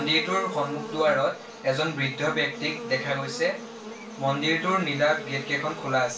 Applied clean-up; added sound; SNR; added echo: none; Buzz; 11 dB; reverberation time 0.3 s.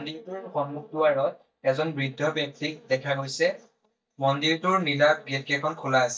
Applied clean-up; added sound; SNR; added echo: neural mask model DeepFilterNet 3.